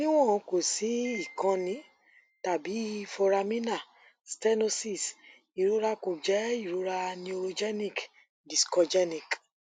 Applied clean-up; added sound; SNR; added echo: none; Piano; 18 dB; none.